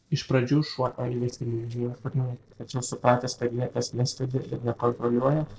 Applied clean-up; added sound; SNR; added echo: neural separator model SepFormer DNS4.